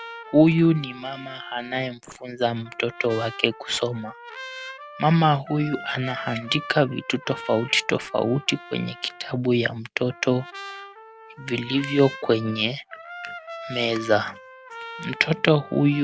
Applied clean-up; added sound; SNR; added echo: none; Trumpet; 16 dB; none.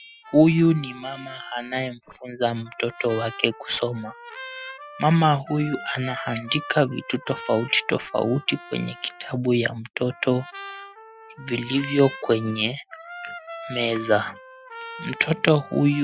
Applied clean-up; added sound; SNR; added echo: classical method Wiener filter.